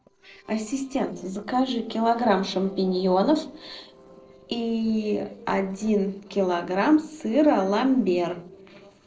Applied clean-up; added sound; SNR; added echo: neural separator model SepFormer DNS4.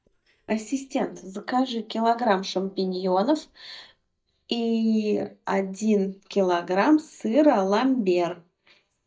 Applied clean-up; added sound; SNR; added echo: neural mask model DeepFilterNet 3.